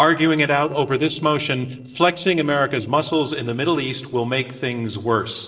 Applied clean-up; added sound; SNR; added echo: neural separator model SepFormer DNS4.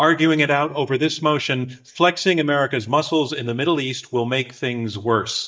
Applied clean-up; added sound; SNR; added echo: neural mask model DeepFilterNet 3.